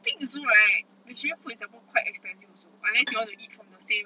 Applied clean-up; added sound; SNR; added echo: none; Bowed string instrument; 15 dB; none.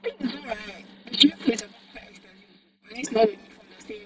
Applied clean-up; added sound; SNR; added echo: neural mask model DeepFilterNet 3.